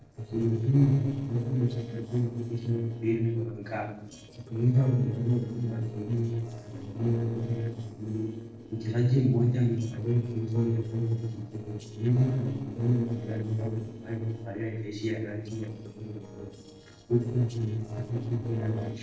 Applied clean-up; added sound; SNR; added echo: neural separator model SepFormer DNS4.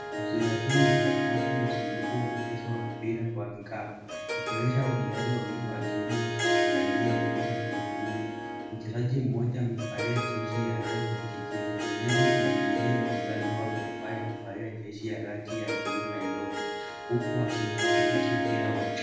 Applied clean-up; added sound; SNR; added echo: none; Harp; -1 dB; reverberation time 1.1 s.